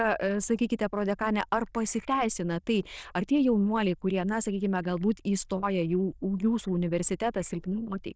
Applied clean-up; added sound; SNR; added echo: neural diffusion model UNIVERSE++.